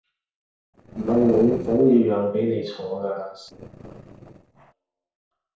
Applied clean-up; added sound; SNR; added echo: neural separator model SepFormer DNS4.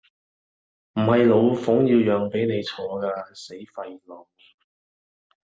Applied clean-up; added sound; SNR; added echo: none; none; none; none.